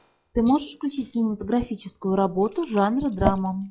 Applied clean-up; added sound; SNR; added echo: classical method log-MMSE.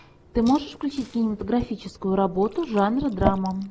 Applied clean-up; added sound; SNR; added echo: none; Fill (with liquid) / Glass; 11 dB; none.